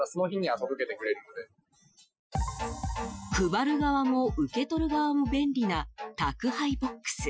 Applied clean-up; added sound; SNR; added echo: classical method Wiener filter.